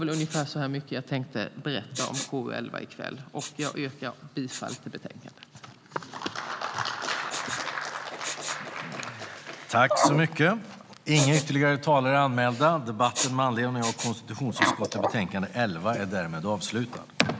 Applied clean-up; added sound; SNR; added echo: none; Respiratory sounds; 7 dB; none.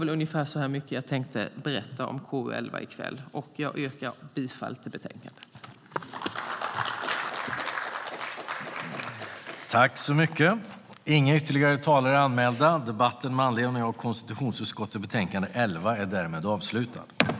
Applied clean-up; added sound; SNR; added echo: none; none; none; none.